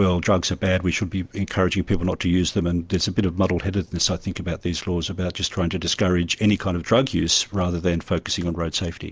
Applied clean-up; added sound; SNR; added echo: none; none; none; none.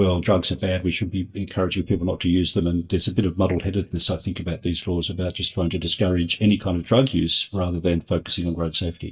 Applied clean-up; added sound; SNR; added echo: neural mask model DeepFilterNet 3.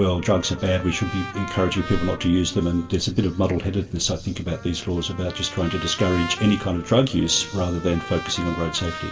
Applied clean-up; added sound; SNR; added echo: none; Trumpet; 14 dB; reverberation time 2.7 s.